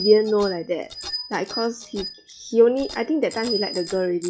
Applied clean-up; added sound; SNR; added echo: classical method log-MMSE.